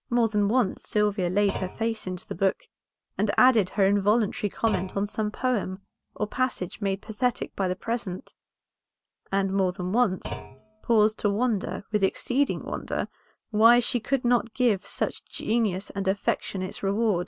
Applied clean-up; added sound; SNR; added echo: none; Thump, thud; 15 dB; none.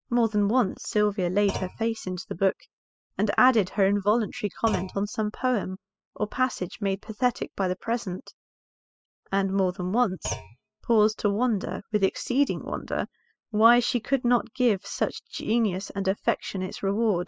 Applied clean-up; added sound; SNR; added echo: classical method spectral subtraction.